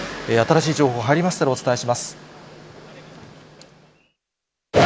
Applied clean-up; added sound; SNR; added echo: none; none; none; none.